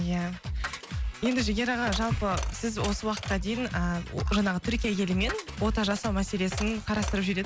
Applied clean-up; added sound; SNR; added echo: none; Coin (dropping); 14 dB; none.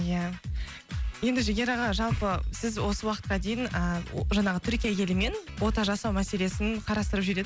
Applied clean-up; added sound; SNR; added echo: none; none; none; none.